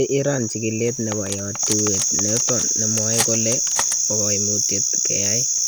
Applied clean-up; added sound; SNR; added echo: none; Cutlery, silverware; 12 dB; none.